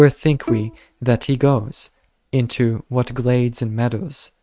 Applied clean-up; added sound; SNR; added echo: neural mask model RNNoise.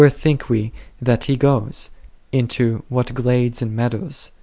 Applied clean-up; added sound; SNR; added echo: none; none; none; none.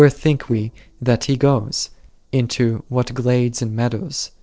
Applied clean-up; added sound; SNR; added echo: neural separator model SepFormer DNS4.